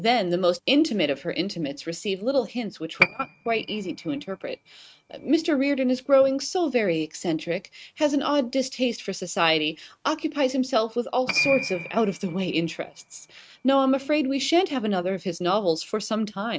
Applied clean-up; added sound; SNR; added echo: neural mask model RNNoise.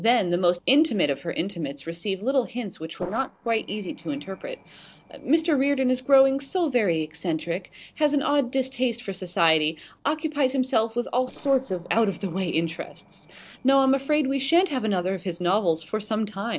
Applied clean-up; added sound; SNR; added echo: neural separator model SepFormer DNS4.